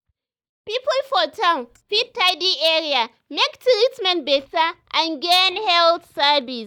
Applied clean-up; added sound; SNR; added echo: neural mask model DeepFilterNet 3.